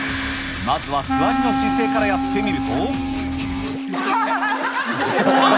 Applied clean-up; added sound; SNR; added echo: none; Wind instrument, woodwind instrument; 2 dB; none.